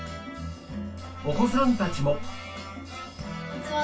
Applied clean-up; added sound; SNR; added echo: none; none; none; reverberation time 0.2 s.